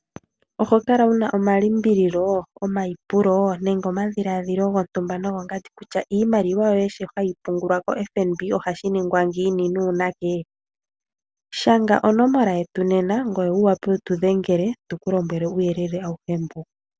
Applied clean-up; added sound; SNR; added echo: none; none; none; none.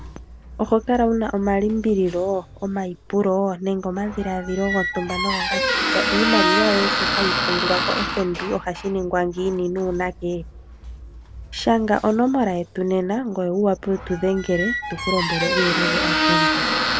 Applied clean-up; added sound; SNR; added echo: none; Squeak; 3 dB; none.